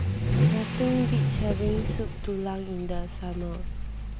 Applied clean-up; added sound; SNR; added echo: none; Accelerating, revving, vroom / Vehicle; -4 dB; none.